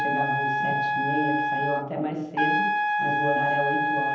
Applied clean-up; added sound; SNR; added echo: none; Trumpet; -5 dB; reverberation time 0.9 s.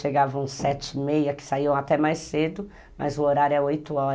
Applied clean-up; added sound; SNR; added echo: none; none; none; none.